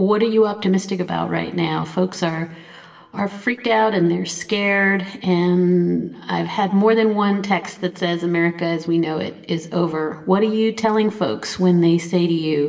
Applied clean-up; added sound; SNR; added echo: none; none; none; reverberation time 0.9 s.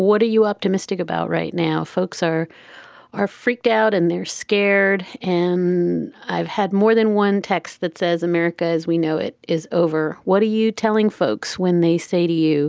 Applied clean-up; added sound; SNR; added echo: none; none; none; none.